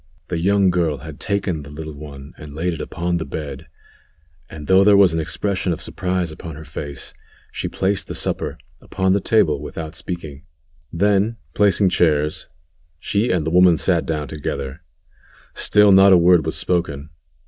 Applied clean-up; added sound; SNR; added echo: neural mask model Resemble Enhance denoiser.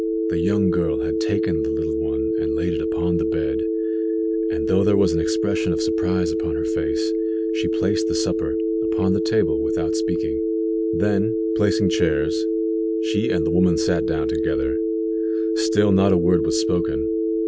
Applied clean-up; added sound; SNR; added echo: none; Telephone; -4 dB; none.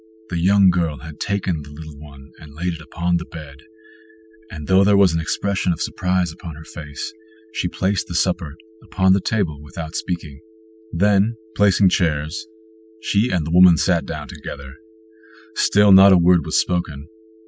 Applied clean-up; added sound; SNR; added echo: classical method spectral subtraction.